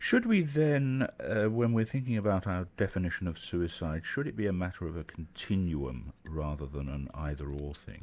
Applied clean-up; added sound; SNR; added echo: none; none; none; none.